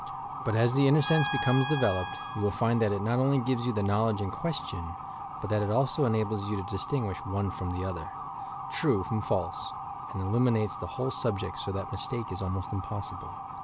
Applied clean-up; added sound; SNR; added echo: none; Bowed string instrument + Motor vehicle (road) / Siren; 8 dB; none.